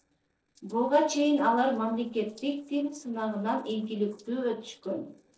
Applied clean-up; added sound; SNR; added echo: neural separator model SepFormer DNS4.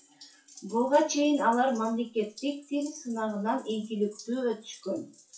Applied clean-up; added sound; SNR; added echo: classical method WPE with log-MMSE.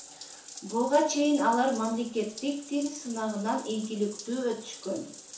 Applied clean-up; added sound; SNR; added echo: none; Bathtub (filling or washing); 16 dB; reverberation time 0.5 s.